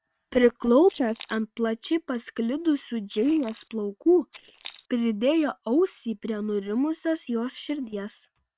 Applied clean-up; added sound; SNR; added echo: neural separator model SepFormer WHAM!.